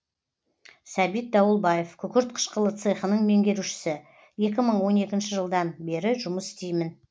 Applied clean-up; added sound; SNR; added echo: none; none; none; none.